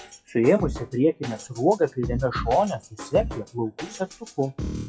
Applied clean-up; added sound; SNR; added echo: classical method WPE with log-MMSE.